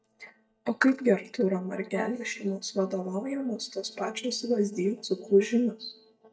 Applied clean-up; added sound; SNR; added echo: neural mask model DeepFilterNet 3.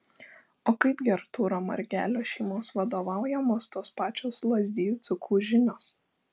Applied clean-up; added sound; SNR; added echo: none; none; none; none.